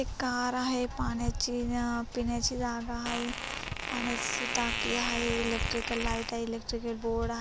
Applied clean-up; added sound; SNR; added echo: none; Fart; 4 dB; none.